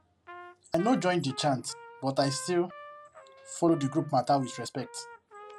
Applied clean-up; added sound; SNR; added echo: none; Trumpet; 18 dB; none.